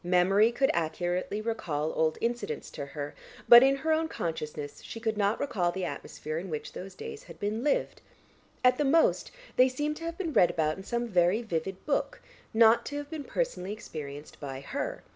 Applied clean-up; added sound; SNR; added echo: none; none; none; none.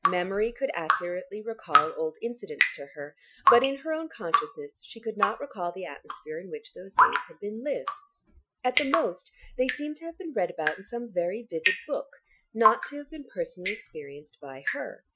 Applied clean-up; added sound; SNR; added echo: classical method Wiener filter.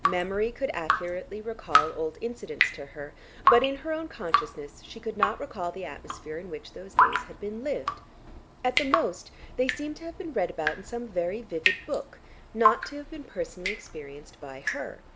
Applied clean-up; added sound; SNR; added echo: none; Drip; -1 dB; none.